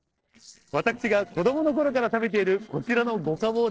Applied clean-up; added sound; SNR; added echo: neural separator model SepFormer DNS4.